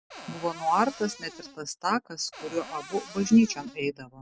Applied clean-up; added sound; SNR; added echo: none; Cupboard open or close; 17 dB; none.